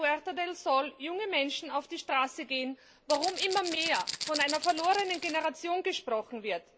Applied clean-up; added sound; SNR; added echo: none; Rattle (instrument); 7 dB; none.